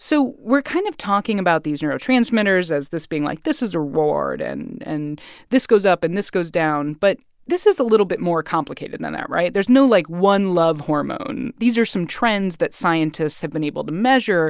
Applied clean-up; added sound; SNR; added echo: none; none; none; none.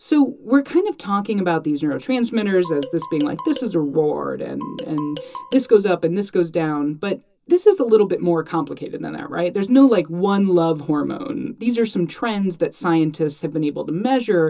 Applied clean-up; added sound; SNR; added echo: none; Marimba, xylophone; 16 dB; reverberation time 0.2 s.